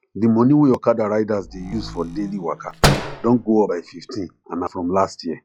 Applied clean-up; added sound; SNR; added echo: classical method log-MMSE.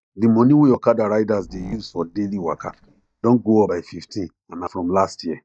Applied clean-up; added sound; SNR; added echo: neural mask model DeepFilterNet 3.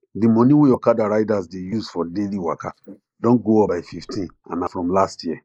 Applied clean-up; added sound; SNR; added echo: neural mask model Resemble Enhance denoiser.